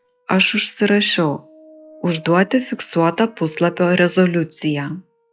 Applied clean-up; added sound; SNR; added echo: classical method log-MMSE.